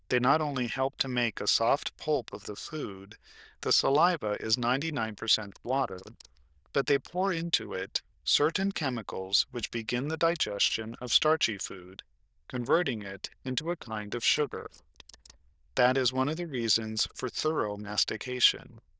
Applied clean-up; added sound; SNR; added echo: neural diffusion model UNIVERSE++.